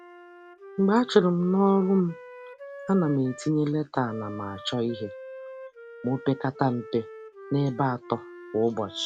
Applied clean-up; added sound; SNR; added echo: none; Wind instrument, woodwind instrument; 17 dB; none.